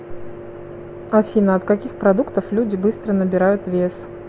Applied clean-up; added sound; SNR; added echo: none; none; none; none.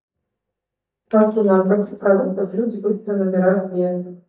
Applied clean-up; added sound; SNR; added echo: neural mask model DeepFilterNet 3.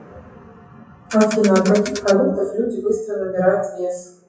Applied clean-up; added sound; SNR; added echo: classical method WPE with log-MMSE.